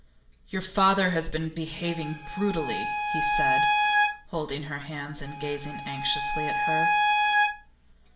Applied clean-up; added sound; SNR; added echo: none; Bowed string instrument; -5 dB; reverberation time 0.5 s.